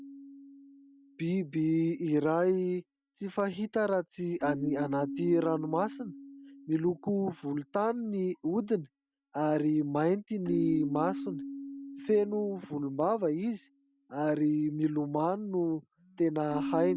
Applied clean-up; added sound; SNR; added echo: none; Keyboard (musical); 11 dB; none.